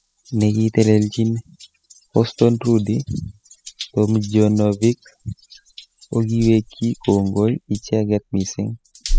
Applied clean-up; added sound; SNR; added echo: classical method spectral subtraction.